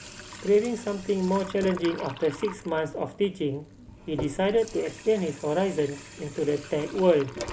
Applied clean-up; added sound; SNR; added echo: none; Sink (filling or washing) / Water tap, faucet; 15 dB; none.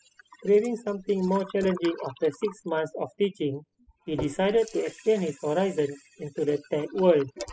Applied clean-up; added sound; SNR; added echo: classical method spectral subtraction.